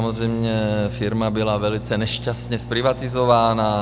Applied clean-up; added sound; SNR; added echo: none; Microwave oven; 11 dB; none.